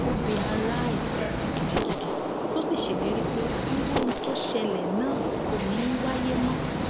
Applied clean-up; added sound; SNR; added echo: none; Gunshot, gunfire; -3 dB; none.